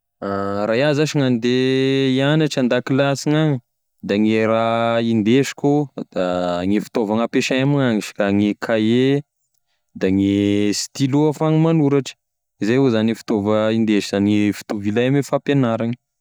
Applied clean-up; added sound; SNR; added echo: neural mask model DeepFilterNet 3.